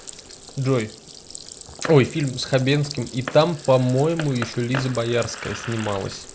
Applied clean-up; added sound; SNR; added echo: none; Fireworks + Stream; 14 dB; none.